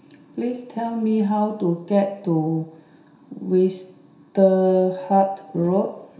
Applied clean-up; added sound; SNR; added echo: none; none; none; reverberation time 0.7 s.